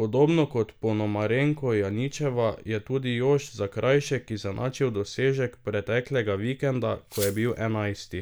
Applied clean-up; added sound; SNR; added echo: none; Glass; 15 dB; none.